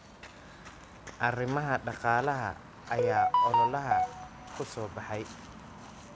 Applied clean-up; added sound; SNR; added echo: none; Walk, footsteps; 17 dB; none.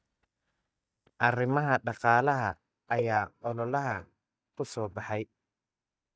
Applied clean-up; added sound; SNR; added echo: neural mask model DeepFilterNet 3.